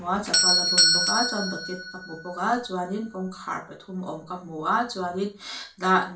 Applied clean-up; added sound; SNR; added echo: none; Doorbell; -1 dB; reverberation time 0.3 s.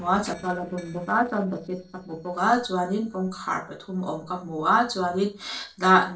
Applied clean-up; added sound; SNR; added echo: neural separator model SepFormer DNS4.